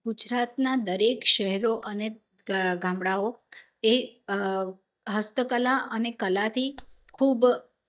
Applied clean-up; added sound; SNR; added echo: neural mask model DeepFilterNet 3.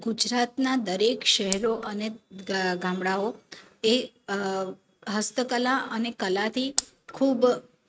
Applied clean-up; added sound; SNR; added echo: neural mask model RNNoise.